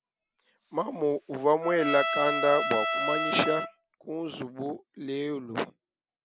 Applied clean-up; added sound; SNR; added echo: none; Trumpet; 2 dB; none.